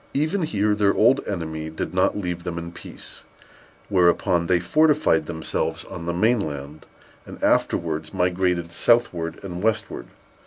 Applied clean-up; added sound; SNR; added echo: none; none; none; none.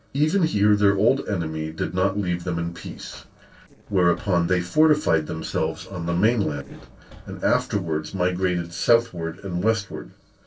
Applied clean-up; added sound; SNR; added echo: neural separator model SepFormer DNS4.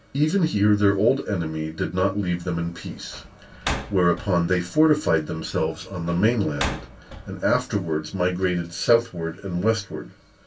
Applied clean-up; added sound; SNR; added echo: none; Slam; 12 dB; reverberation time 0.1 s.